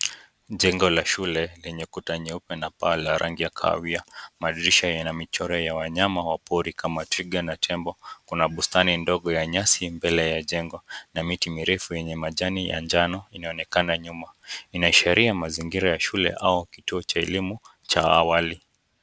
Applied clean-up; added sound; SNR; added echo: none; none; none; none.